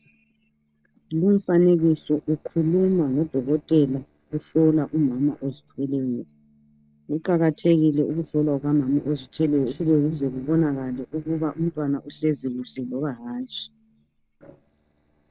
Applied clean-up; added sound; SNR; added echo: neural separator model SepFormer DNS4.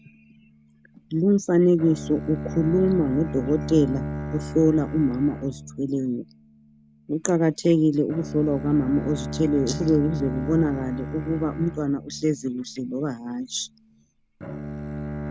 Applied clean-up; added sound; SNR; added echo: none; Bowed string instrument; 10 dB; none.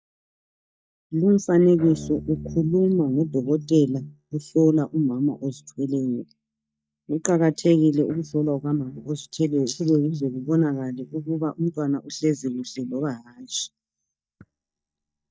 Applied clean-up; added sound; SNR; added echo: neural mask model DeepFilterNet 3.